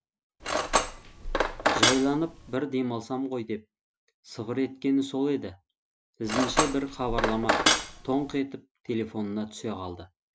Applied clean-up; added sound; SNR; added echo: none; Cutlery, silverware; -3 dB; none.